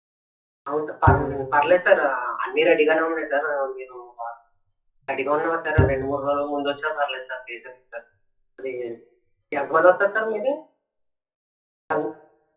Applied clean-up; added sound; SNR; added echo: classical method WPE with log-MMSE.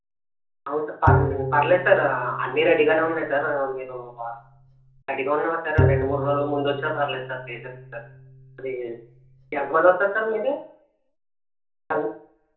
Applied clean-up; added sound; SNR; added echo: none; Bowed string instrument; 4 dB; reverberation time 0.7 s.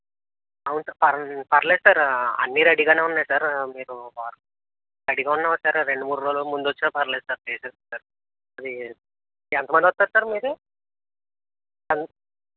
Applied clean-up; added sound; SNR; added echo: none; none; none; none.